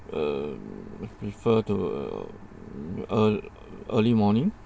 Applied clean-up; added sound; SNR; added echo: none; none; none; none.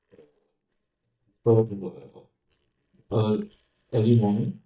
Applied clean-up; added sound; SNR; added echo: neural mask model DeepFilterNet 3.